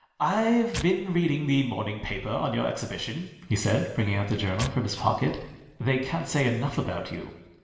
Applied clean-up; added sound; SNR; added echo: none; Tearing; 16 dB; reverberation time 1.1 s.